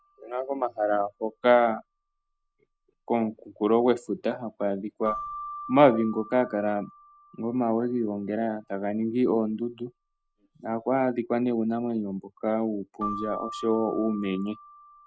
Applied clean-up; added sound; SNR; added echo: none; Keyboard (musical); 16 dB; none.